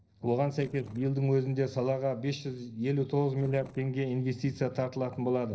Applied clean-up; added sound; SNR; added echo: neural separator model SepFormer DNS4.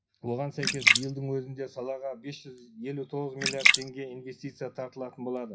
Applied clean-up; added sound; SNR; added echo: classical method WPE with log-MMSE.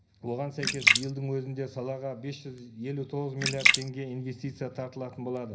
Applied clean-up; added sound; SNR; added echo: none; Splash, splatter; -4 dB; reverberation time 0.5 s.